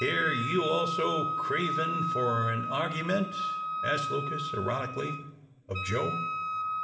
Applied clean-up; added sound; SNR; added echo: none; Wind instrument, woodwind instrument; 1 dB; reverberation time 1.4 s.